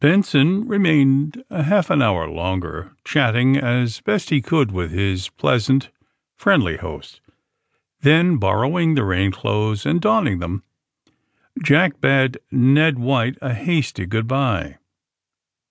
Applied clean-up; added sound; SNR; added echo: none; none; none; none.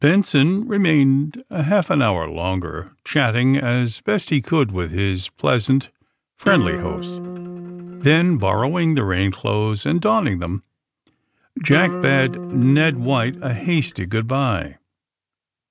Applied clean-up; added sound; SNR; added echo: none; Acoustic guitar; 10 dB; none.